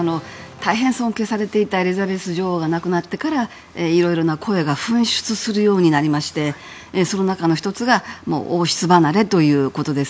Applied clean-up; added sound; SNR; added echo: none; none; none; none.